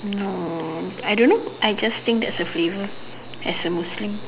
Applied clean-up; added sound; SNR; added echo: none; none; none; none.